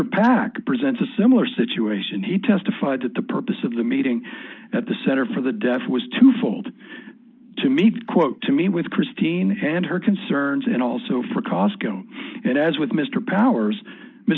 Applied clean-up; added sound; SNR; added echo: neural mask model Resemble Enhance denoiser.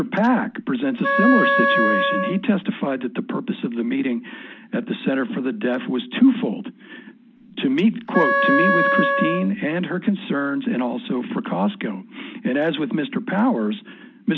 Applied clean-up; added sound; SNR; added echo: none; Wind instrument, woodwind instrument; -1 dB; none.